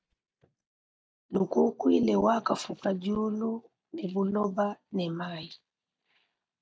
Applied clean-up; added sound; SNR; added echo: neural mask model DeepFilterNet 3.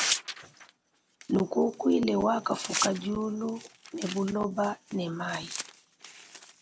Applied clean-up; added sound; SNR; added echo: none; Tearing; 8 dB; none.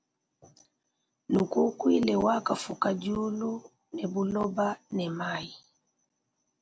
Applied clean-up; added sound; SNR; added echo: none; none; none; none.